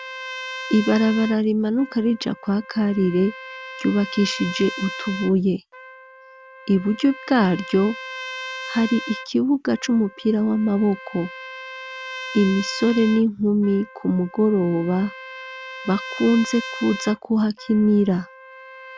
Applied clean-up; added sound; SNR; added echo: none; Trumpet; 14 dB; none.